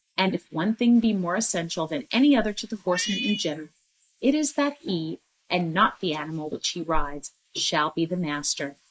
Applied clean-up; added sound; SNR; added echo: neural mask model Resemble Enhance denoiser.